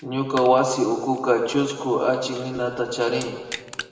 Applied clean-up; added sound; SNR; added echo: none; Crushing; 18 dB; reverberation time 1.8 s.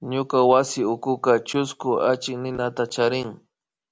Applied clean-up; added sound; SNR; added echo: none; none; none; none.